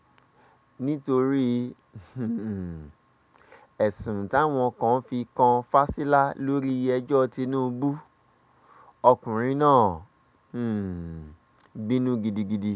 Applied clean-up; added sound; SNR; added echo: none; none; none; none.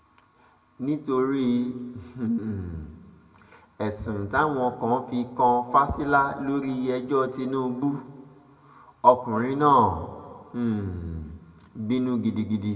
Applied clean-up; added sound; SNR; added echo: none; none; none; reverberation time 1.1 s.